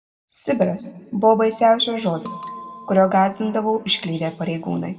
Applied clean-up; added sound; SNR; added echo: none; Bell; 19 dB; reverberation time 1.1 s.